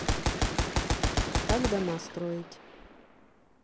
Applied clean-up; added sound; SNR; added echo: none; Gunshot, gunfire; -5 dB; none.